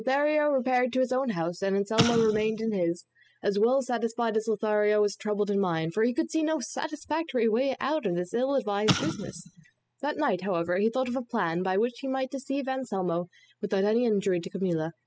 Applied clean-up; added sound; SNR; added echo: classical method spectral subtraction.